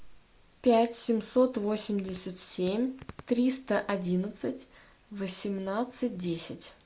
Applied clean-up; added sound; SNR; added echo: none; none; none; none.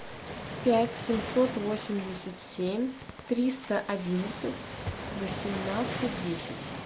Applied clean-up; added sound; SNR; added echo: none; Waves, surf; 7 dB; none.